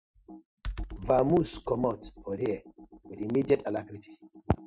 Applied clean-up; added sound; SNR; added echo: classical method Wiener filter.